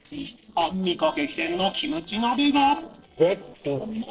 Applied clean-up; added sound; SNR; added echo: neural separator model SepFormer DNS4.